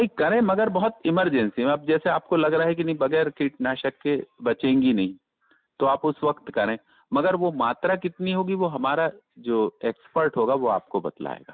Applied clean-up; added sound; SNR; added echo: none; none; none; none.